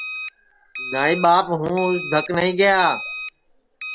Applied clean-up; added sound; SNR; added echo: none; Alarm; 12 dB; none.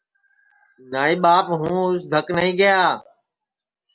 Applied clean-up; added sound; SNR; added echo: none; none; none; none.